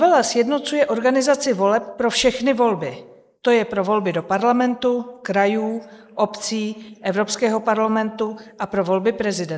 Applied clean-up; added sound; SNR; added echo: neural mask model Resemble Enhance denoiser.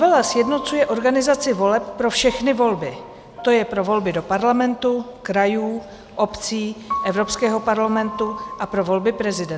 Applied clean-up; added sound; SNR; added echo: none; Piano; 15 dB; none.